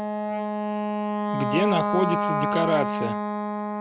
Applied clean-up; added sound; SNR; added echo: none; Wind instrument, woodwind instrument; -2 dB; none.